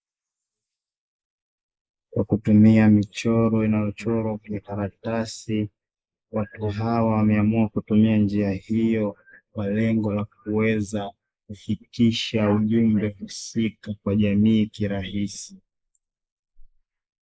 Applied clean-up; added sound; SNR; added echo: neural mask model Resemble Enhance denoiser.